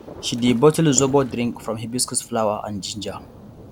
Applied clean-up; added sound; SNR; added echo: none; Thunder + Water / Splash, splatter; 17 dB; none.